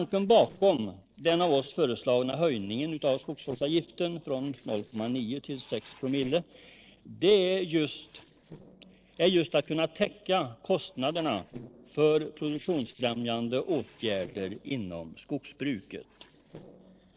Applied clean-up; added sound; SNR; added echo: neural separator model SepFormer DNS4.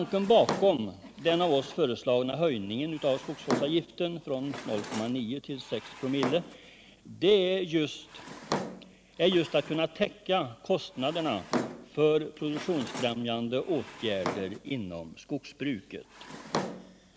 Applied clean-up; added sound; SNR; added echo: none; Drawer open or close; 10 dB; none.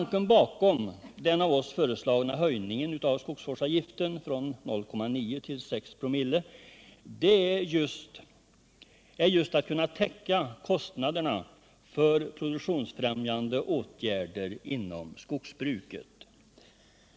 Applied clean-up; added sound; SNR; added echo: none; none; none; none.